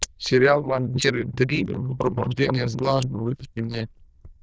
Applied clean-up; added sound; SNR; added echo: neural diffusion model UNIVERSE++.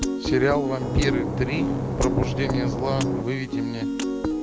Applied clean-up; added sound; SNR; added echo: none; Piano + Engine / Boat, Water vehicle; -1 dB; none.